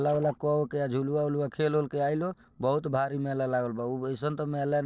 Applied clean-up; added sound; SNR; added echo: neural separator model SepFormer DNS4.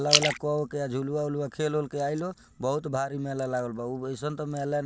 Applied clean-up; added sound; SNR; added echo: none; Splash, splatter; 2 dB; none.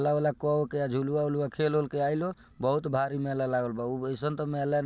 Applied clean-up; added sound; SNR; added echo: none; none; none; none.